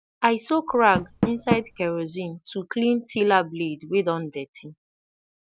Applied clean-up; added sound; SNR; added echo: none; Door; 10 dB; none.